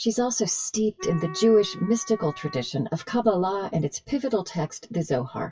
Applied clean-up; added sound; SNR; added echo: classical method WPE with log-MMSE.